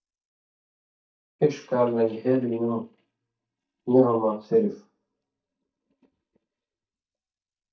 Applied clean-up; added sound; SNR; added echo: neural mask model DeepFilterNet 3.